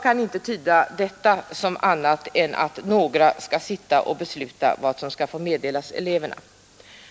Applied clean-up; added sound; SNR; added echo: none; none; none; none.